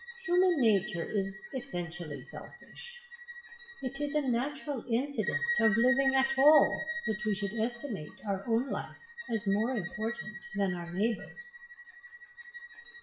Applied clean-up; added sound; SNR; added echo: classical method WPE with log-MMSE.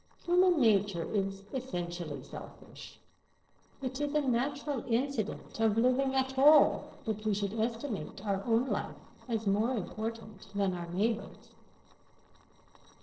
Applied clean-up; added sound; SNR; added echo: neural separator model SepFormer DNS4.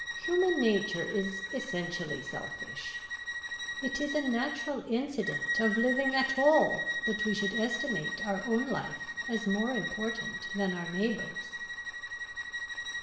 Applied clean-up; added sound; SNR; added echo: none; Bowed string instrument; 4 dB; reverberation time 1.0 s.